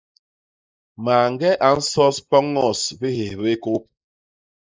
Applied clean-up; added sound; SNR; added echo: neural mask model Resemble Enhance denoiser.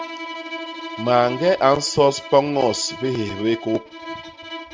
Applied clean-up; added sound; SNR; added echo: none; Bowed string instrument; 12 dB; none.